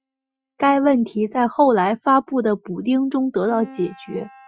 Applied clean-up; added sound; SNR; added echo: classical method Wiener filter.